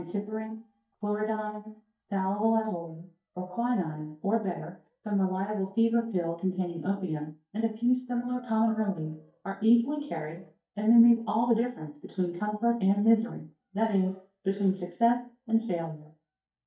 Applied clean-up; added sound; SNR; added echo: neural mask model DeepFilterNet 3.